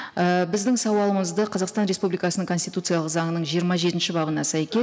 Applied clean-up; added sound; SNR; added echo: none; none; none; none.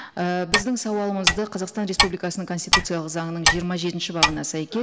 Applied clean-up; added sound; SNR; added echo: none; Clock; -1 dB; none.